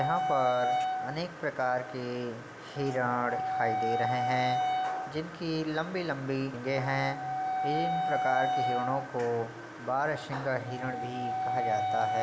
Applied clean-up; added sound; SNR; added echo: none; Wind instrument, woodwind instrument; 1 dB; none.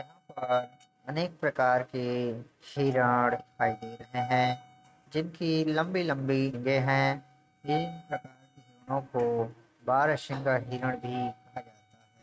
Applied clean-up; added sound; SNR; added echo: neural mask model RNNoise.